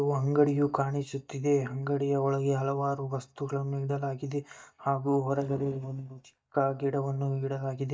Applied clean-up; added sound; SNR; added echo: neural mask model DeepFilterNet 3.